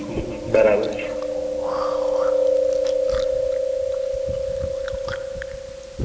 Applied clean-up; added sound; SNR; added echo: none; Chewing, mastication; -5 dB; reverberation time 3.0 s.